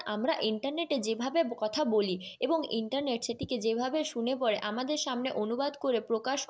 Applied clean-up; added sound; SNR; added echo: none; none; none; none.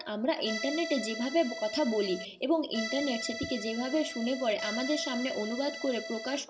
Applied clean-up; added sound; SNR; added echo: none; Accordion; 7 dB; reverberation time 2.1 s.